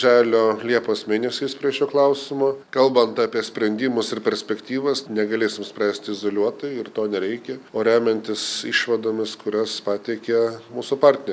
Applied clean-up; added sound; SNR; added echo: none; none; none; none.